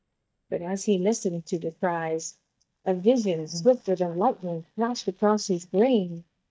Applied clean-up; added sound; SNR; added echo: neural mask model DeepFilterNet 3.